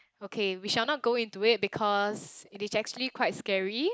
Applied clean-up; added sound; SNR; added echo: neural mask model Resemble Enhance denoiser.